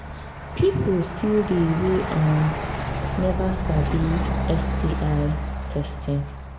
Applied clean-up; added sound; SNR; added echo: none; Truck; 3 dB; reverberation time 0.5 s.